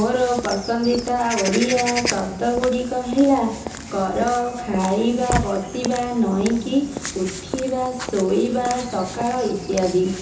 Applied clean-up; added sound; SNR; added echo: none; Walk, footsteps / Bird vocalization, bird call, bird song; 9 dB; reverberation time 0.7 s.